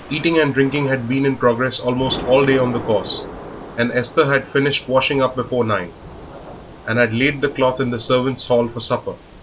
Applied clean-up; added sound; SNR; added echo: none; Thunder / Rain; 15 dB; none.